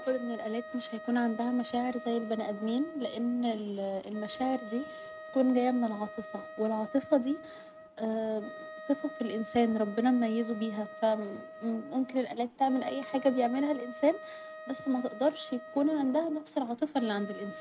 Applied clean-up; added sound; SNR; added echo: none; Wind instrument, woodwind instrument; 15 dB; none.